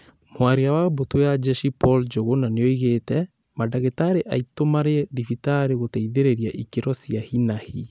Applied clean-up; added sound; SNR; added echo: none; none; none; none.